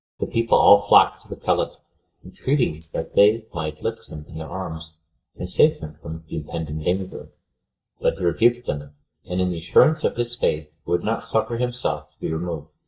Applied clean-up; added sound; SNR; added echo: neural mask model DeepFilterNet 3.